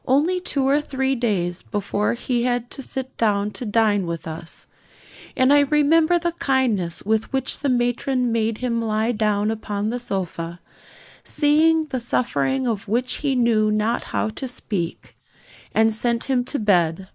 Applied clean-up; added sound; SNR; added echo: neural mask model Resemble Enhance denoiser.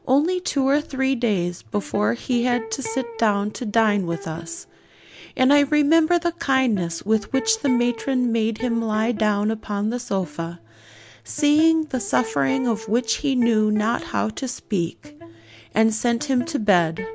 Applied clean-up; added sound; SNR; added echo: none; Electric guitar; 16 dB; none.